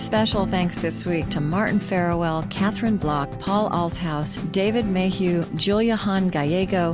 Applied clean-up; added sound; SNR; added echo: none; none; none; none.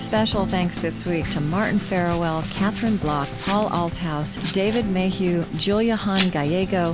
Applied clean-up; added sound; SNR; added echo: none; Domestic sounds, home sounds; 15 dB; none.